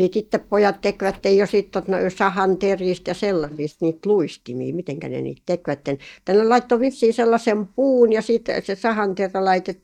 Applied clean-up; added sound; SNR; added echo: neural mask model DeepFilterNet 3.